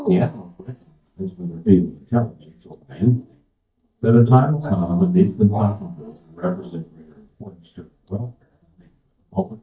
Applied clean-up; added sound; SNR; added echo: neural mask model DeepFilterNet 3.